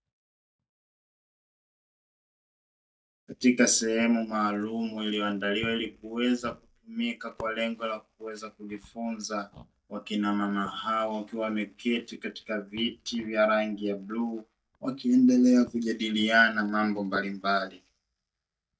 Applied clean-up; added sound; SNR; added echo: neural mask model DeepFilterNet 3.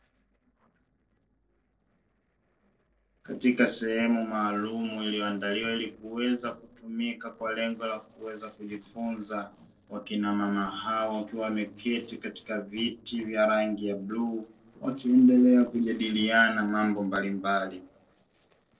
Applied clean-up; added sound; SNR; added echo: neural separator model SepFormer DNS4.